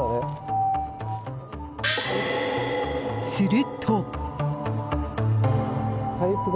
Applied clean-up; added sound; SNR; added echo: none; Gong; 6 dB; none.